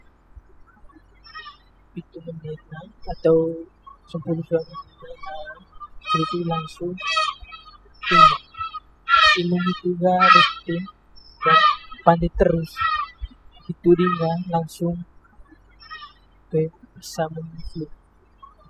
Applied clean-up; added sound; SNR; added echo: classical method spectral subtraction.